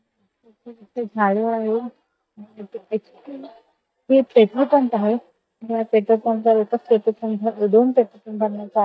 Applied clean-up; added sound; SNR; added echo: neural mask model DeepFilterNet 3.